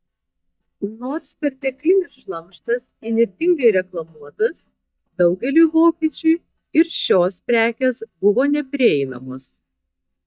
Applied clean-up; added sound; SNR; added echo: neural mask model DeepFilterNet 3.